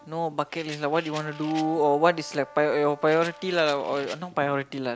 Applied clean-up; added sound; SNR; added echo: none; Brass instrument + Rattle; 19 dB; none.